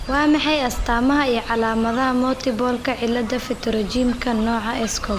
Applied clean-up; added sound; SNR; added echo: none; Fowl; 11 dB; none.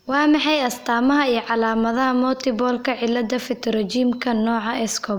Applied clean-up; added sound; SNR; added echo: none; none; none; none.